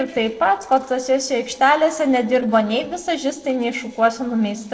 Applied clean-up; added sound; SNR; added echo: neural separator model SepFormer DNS4.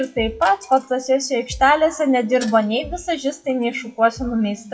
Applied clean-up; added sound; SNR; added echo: classical method WPE with log-MMSE.